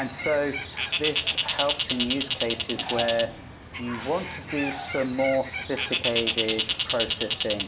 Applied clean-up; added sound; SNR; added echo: none; Bird; 1 dB; reverberation time 0.5 s.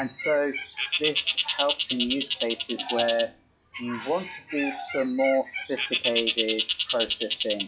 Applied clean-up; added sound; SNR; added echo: classical method WPE with log-MMSE.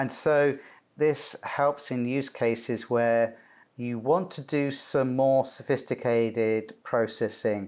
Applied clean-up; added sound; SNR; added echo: none; none; none; none.